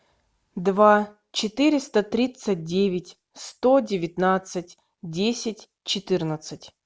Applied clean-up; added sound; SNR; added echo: none; none; none; none.